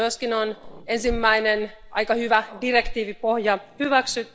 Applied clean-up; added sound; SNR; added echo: none; Growling; 14 dB; none.